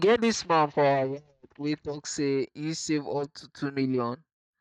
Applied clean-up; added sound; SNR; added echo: neural mask model DeepFilterNet 3.